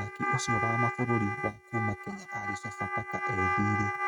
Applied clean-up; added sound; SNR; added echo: neural mask model RNNoise.